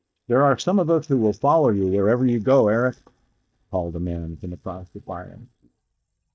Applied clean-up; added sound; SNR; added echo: neural mask model DeepFilterNet 3.